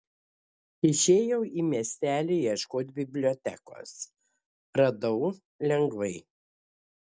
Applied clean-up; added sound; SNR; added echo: none; none; none; none.